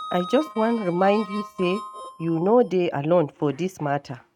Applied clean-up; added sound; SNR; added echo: neural mask model RNNoise.